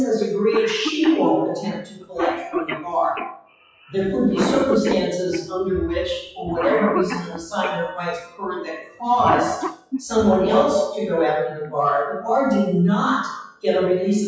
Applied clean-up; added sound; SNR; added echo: classical method WPE with log-MMSE.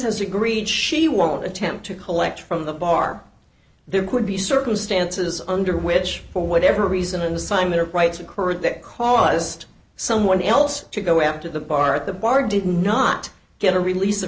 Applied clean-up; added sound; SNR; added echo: none; none; none; none.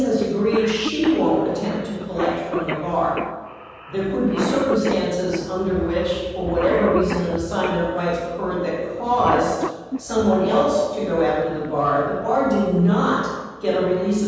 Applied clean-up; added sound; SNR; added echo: none; Cough; 11 dB; reverberation time 1.2 s.